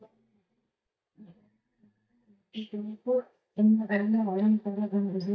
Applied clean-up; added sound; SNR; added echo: neural mask model DeepFilterNet 3.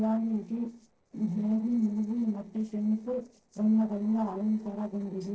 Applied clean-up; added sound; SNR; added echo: neural separator model SepFormer DNS4.